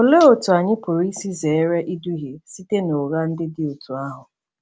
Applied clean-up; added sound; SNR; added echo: none; none; none; none.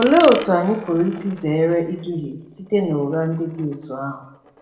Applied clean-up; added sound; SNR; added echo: none; Coin (dropping); 18 dB; reverberation time 0.8 s.